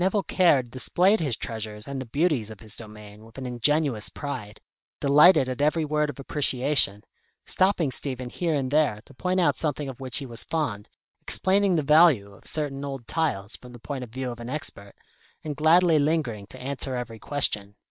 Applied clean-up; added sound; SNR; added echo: neural separator model SepFormer WHAM!.